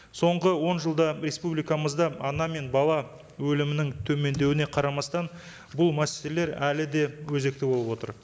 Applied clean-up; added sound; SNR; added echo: none; none; none; none.